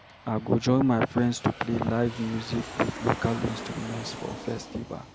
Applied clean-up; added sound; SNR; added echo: none; Aircraft; 13 dB; none.